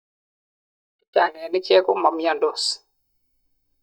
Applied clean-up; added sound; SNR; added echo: neural mask model DeepFilterNet 3.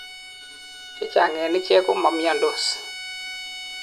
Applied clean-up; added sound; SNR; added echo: none; Bowed string instrument; 11 dB; none.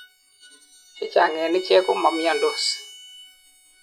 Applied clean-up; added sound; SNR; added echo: classical method log-MMSE.